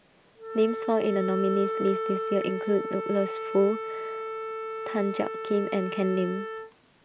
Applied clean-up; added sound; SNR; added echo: none; Wind instrument, woodwind instrument; 5 dB; none.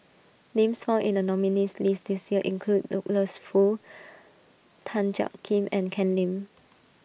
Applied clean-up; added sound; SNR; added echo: none; none; none; none.